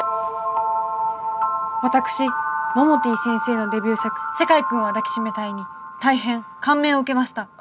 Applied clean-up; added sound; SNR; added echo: none; none; none; none.